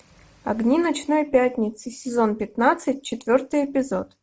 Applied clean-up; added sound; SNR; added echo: none; none; none; none.